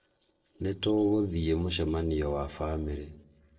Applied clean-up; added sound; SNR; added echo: neural separator model SepFormer DNS4.